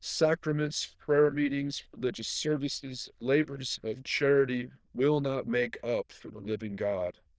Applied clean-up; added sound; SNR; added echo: neural diffusion model UNIVERSE++.